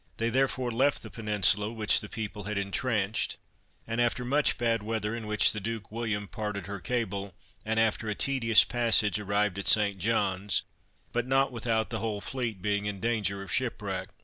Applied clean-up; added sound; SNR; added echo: none; none; none; none.